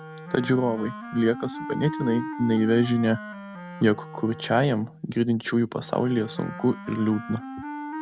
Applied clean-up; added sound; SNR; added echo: none; Wind instrument, woodwind instrument; 12 dB; none.